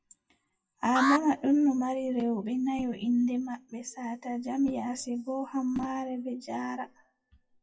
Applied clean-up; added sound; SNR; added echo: classical method WPE with log-MMSE.